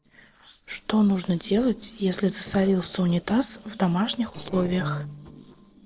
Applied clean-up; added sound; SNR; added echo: neural separator model SepFormer DNS4.